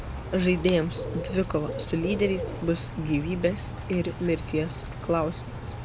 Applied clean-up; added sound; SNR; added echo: none; Bird / Rain; 8 dB; none.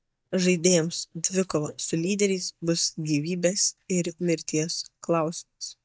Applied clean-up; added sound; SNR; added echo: neural mask model DeepFilterNet 3.